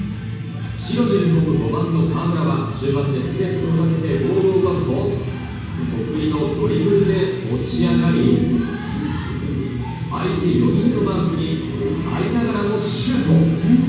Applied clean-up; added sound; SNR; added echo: none; none; none; reverberation time 1.2 s.